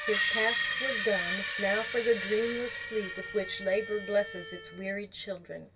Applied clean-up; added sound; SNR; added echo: none; Screech; 1 dB; reverberation time 0.1 s.